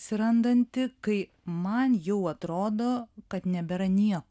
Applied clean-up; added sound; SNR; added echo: none; none; none; none.